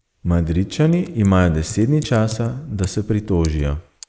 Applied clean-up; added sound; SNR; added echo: neural mask model Resemble Enhance denoiser.